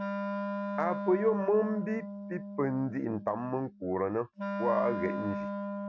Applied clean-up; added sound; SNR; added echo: neural mask model RNNoise.